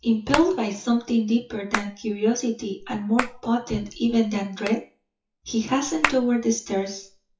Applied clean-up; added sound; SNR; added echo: classical method WPE with log-MMSE.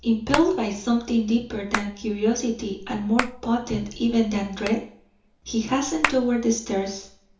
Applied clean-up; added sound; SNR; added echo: none; Hands; 10 dB; reverberation time 0.7 s.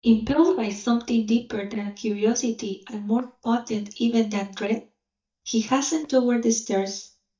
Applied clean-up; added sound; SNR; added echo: neural mask model DeepFilterNet 3.